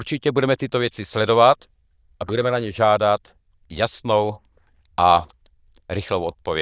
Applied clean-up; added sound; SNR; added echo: neural diffusion model UNIVERSE++.